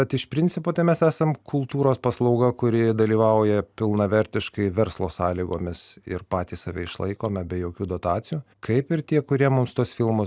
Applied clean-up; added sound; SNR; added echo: none; none; none; none.